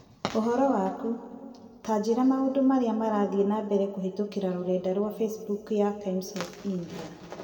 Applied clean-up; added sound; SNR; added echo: none; none; none; reverberation time 1.9 s.